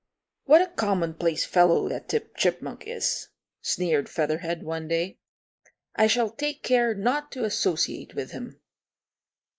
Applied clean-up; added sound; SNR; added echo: neural mask model Resemble Enhance denoiser.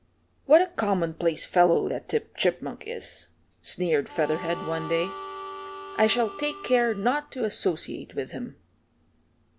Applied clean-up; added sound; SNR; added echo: none; Harmonica; 12 dB; none.